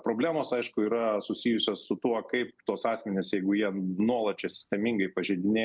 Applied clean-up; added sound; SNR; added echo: none; none; none; none.